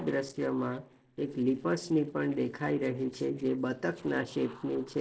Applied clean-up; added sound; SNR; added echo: neural separator model SepFormer DNS4.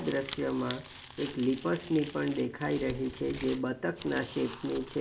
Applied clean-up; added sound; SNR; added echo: none; Crumpling, crinkling; 11 dB; reverberation time 0.4 s.